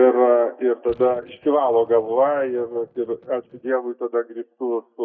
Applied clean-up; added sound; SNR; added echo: neural mask model DeepFilterNet 3.